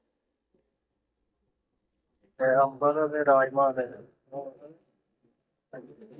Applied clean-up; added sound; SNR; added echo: neural mask model DeepFilterNet 3.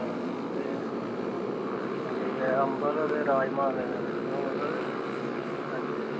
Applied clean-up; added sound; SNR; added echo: none; Motorcycle; -2 dB; none.